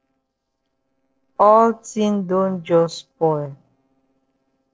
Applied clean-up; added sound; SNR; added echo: neural separator model SepFormer DNS4.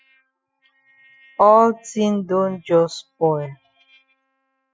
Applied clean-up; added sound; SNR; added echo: classical method spectral subtraction.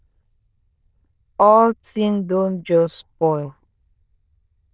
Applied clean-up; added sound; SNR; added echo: neural diffusion model UNIVERSE++.